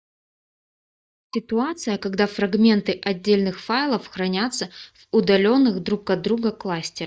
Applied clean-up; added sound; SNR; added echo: neural mask model DeepFilterNet 3.